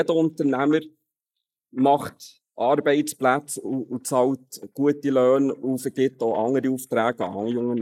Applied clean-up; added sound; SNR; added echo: neural mask model Resemble Enhance denoiser.